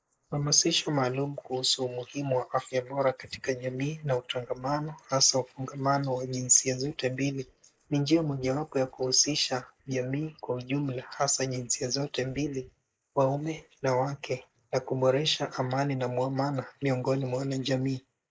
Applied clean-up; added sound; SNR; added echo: neural mask model Resemble Enhance denoiser.